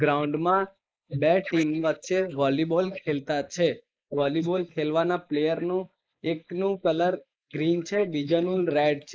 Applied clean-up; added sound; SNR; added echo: neural mask model Resemble Enhance denoiser.